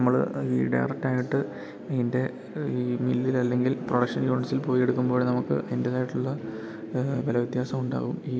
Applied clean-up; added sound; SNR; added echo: none; none; none; none.